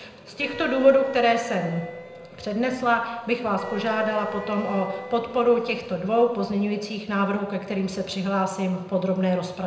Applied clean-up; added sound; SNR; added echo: none; Wind instrument, woodwind instrument; 14 dB; reverberation time 0.8 s.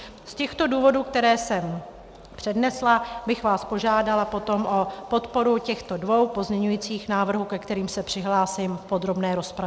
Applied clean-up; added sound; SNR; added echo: none; none; none; none.